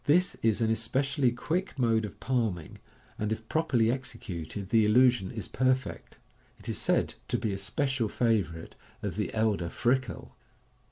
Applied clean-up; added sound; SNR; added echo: none; none; none; none.